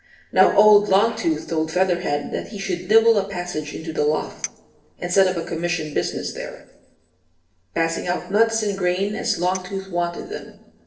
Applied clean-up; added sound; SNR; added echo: neural separator model SepFormer DNS4.